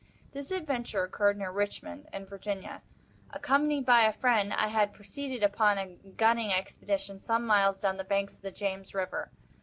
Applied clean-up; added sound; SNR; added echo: none; none; none; none.